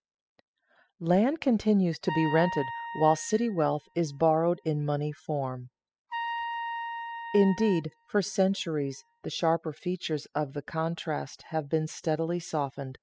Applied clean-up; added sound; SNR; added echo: classical method spectral subtraction.